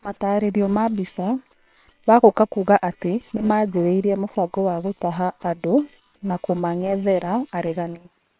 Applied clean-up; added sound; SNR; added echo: neural separator model SepFormer WHAM!.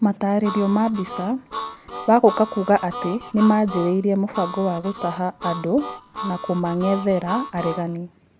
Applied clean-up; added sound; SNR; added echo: none; Harmonica; 11 dB; none.